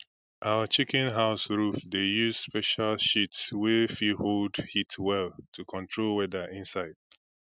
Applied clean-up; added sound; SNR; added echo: none; none; none; none.